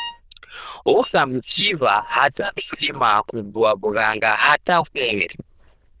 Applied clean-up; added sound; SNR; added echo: neural diffusion model UNIVERSE++.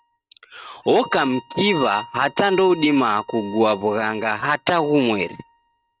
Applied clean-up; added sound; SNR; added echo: neural mask model RNNoise.